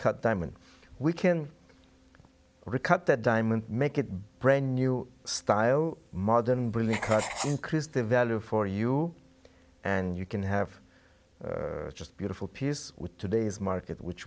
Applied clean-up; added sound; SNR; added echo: none; Writing; 13 dB; none.